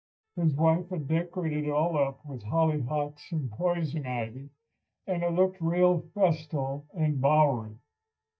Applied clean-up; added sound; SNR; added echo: neural mask model DeepFilterNet 3.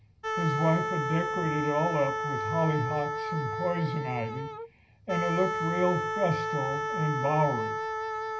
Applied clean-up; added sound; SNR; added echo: none; Wind instrument, woodwind instrument; 2 dB; reverberation time 0.4 s.